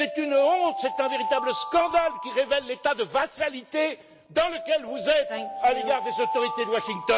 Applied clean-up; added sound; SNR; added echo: none; Alarm; 8 dB; none.